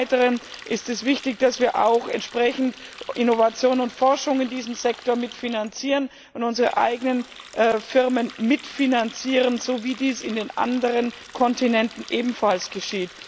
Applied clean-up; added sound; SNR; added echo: none; Water tap, faucet; 20 dB; none.